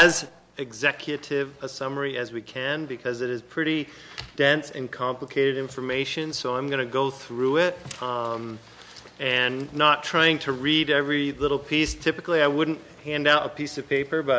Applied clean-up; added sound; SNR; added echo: none; none; none; none.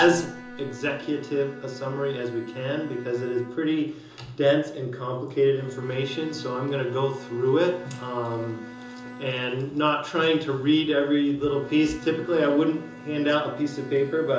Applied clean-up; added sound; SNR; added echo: none; Bowed string instrument; 17 dB; reverberation time 0.6 s.